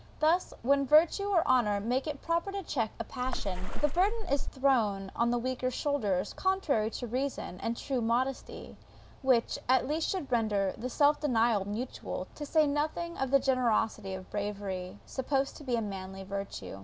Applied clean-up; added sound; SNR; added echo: none; Water / Splash, splatter; -4 dB; none.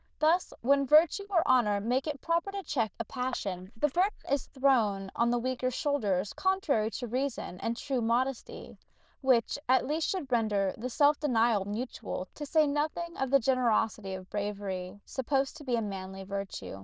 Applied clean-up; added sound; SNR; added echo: neural diffusion model UNIVERSE++.